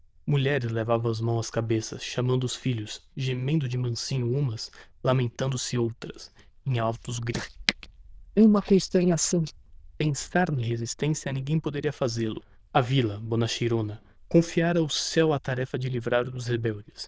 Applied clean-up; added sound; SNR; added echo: neural diffusion model UNIVERSE++.